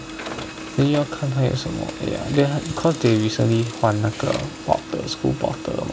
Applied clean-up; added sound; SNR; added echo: none; Printer; 11 dB; none.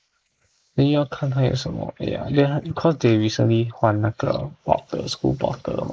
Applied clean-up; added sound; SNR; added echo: neural mask model Resemble Enhance denoiser.